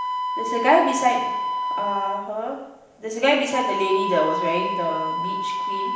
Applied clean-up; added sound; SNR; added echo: none; Wind instrument, woodwind instrument; 2 dB; reverberation time 0.9 s.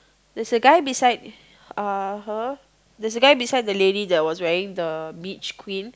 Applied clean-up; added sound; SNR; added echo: none; none; none; none.